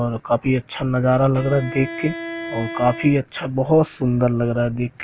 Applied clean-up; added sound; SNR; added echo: none; Bowed string instrument; 13 dB; none.